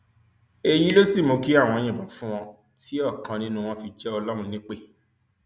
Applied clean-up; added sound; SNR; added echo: none; Chink, clink; 16 dB; none.